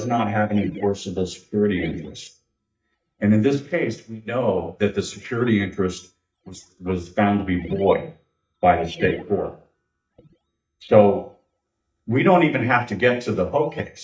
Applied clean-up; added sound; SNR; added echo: neural mask model DeepFilterNet 3.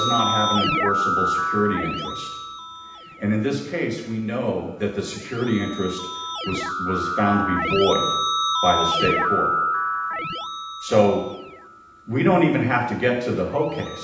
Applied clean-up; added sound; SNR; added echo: none; Keyboard (musical); 2 dB; reverberation time 0.8 s.